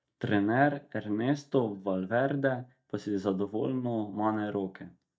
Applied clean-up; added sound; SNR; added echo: neural mask model DeepFilterNet 3.